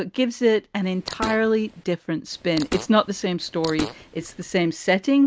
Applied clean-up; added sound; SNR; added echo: none; Fart; 12 dB; none.